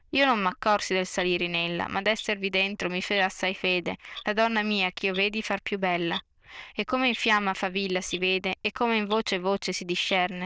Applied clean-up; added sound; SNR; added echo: neural diffusion model UNIVERSE++.